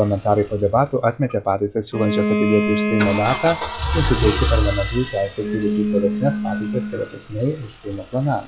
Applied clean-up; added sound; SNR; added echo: classical method log-MMSE.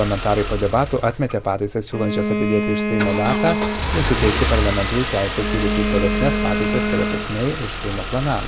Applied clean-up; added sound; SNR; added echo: none; Bowed string instrument + Engine starting / Car; 0 dB; none.